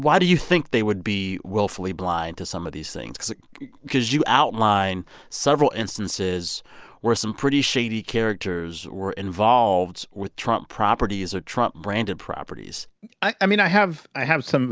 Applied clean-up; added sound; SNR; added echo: none; none; none; none.